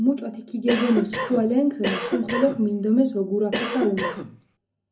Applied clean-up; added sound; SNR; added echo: none; Cough; 5 dB; reverberation time 0.3 s.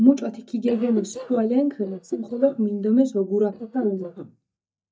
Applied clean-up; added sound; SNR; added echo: neural mask model DeepFilterNet 3.